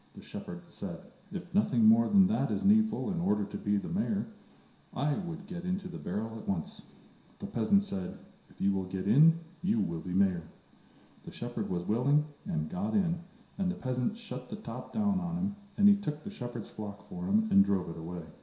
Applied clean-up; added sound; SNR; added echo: none; none; none; reverberation time 0.7 s.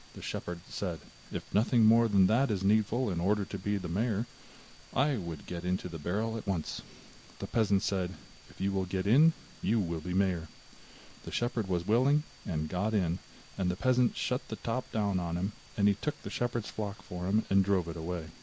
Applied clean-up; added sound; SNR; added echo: none; none; none; none.